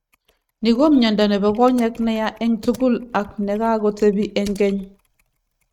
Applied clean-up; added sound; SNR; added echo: neural mask model RNNoise.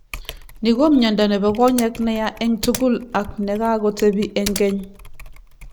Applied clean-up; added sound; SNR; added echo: none; Typing; 15 dB; none.